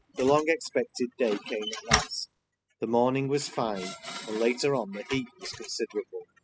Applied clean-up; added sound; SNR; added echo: classical method spectral subtraction.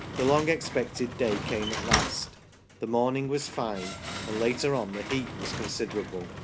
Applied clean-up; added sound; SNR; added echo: none; Slam; 5 dB; none.